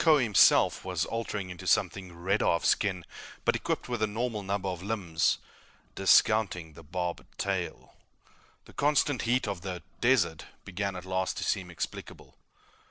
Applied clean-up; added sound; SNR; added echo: none; none; none; none.